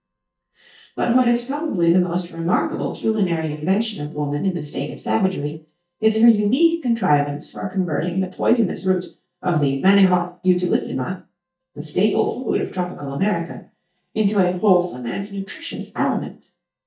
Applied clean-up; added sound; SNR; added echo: neural mask model DeepFilterNet 3.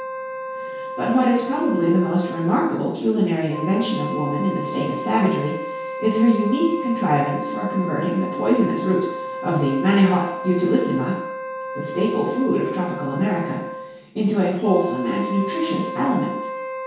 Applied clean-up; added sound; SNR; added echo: none; Wind instrument, woodwind instrument; 8 dB; reverberation time 0.6 s.